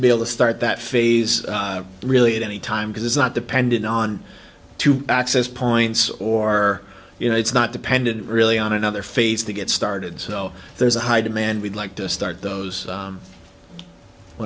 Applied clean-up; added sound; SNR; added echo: none; none; none; none.